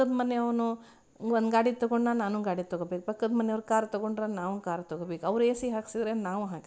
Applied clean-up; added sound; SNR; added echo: none; none; none; none.